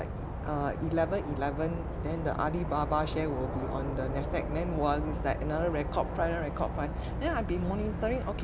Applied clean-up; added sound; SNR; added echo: none; Insect / Frog; 2 dB; none.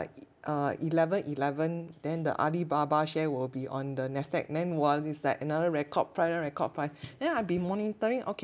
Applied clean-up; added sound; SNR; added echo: none; none; none; none.